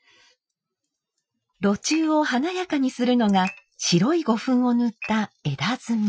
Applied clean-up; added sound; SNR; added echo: classical method Wiener filter.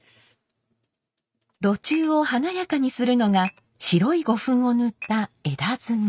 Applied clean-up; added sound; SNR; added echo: neural mask model RNNoise.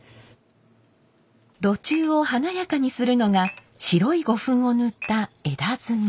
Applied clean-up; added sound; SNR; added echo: none; Dishes, pots, and pans / Glass; 14 dB; none.